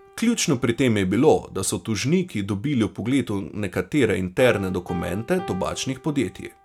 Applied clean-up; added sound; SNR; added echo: none; Piano; 20 dB; none.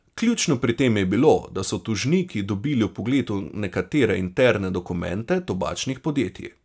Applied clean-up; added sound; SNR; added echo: none; none; none; none.